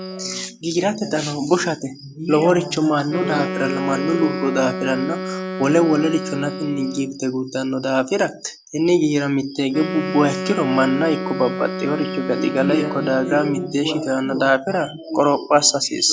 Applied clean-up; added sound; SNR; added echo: none; Wind instrument, woodwind instrument; 9 dB; none.